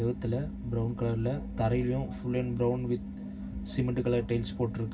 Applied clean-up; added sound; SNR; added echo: none; none; none; reverberation time 0.4 s.